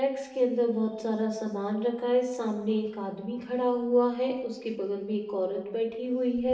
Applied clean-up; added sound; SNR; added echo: none; none; none; reverberation time 1.0 s.